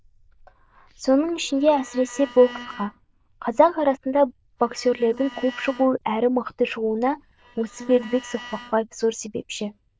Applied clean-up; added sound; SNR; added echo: neural diffusion model UNIVERSE++.